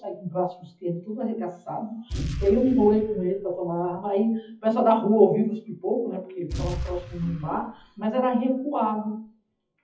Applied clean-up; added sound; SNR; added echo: classical method WPE with log-MMSE.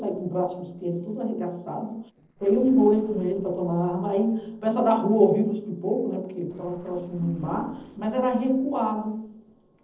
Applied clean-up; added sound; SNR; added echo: neural separator model SepFormer DNS4.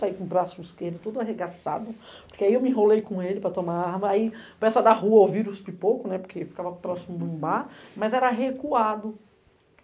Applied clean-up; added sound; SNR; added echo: none; none; none; none.